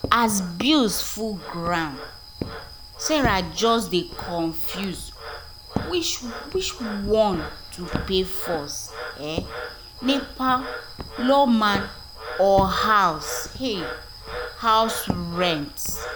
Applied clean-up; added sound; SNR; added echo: none; Walk, footsteps + Frog; 9 dB; none.